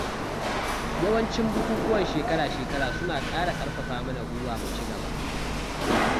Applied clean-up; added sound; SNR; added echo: none; Rattle / Chatter / Hiss / Engine / Mechanisms; -2 dB; none.